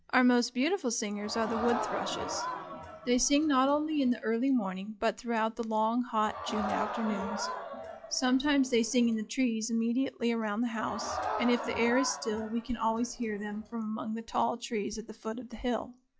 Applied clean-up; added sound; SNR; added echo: classical method log-MMSE.